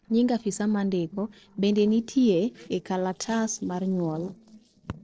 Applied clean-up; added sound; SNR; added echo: neural separator model SepFormer DNS4.